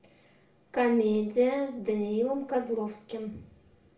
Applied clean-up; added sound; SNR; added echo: none; none; none; reverberation time 0.4 s.